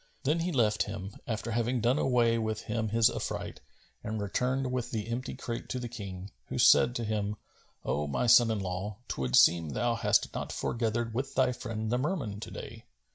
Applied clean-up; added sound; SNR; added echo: none; none; none; none.